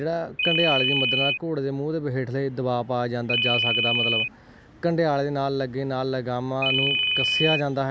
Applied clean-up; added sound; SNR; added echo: none; Ringtone; -3 dB; none.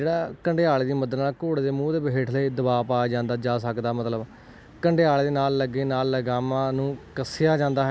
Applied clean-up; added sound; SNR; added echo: none; none; none; none.